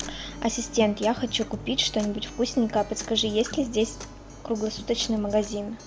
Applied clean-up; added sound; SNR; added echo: none; Acoustic guitar; 15 dB; none.